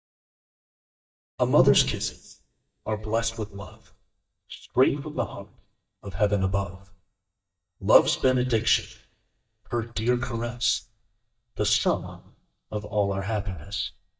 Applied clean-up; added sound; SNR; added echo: neural mask model DeepFilterNet 3.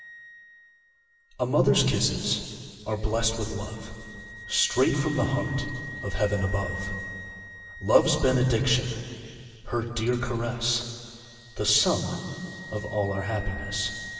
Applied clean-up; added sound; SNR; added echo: none; Wind instrument, woodwind instrument; 15 dB; reverberation time 2.6 s.